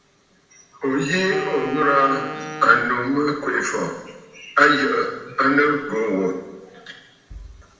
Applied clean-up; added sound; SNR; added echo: none; Wind instrument, woodwind instrument; 12 dB; reverberation time 1.0 s.